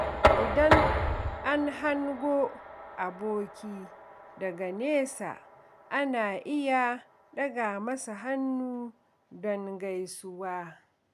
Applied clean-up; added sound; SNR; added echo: none; Knock; 1 dB; none.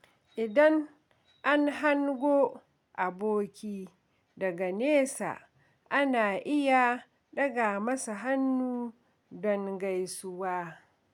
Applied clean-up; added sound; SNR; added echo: none; none; none; none.